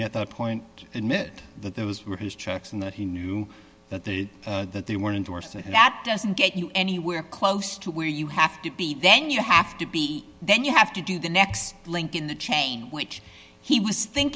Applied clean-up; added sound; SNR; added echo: none; none; none; none.